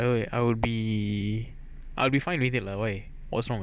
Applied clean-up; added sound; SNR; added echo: none; none; none; none.